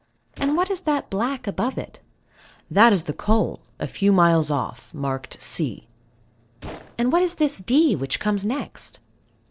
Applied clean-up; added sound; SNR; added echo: neural separator model SepFormer DNS4.